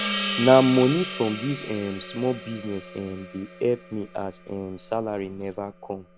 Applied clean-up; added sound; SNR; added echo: none; Gong; 10 dB; none.